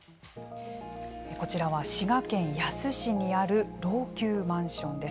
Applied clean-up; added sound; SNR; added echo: none; none; none; none.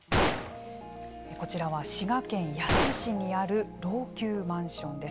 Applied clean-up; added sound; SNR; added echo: none; Gunshot, gunfire; 1 dB; none.